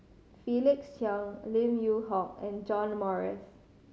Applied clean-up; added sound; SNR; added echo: none; none; none; none.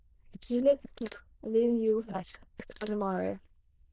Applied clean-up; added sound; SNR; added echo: neural diffusion model UNIVERSE++.